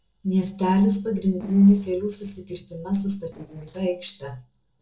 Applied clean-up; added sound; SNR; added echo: neural separator model SepFormer DNS4.